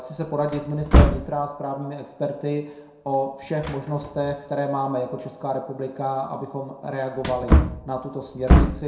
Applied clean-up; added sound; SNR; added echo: none; Wood; -3 dB; reverberation time 0.6 s.